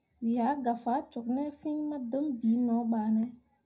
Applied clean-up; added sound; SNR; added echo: none; none; none; reverberation time 0.5 s.